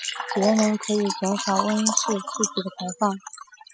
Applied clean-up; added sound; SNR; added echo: classical method spectral subtraction.